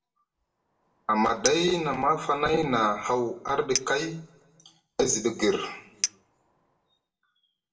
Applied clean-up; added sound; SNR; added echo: none; Chink, clink; 11 dB; reverberation time 0.5 s.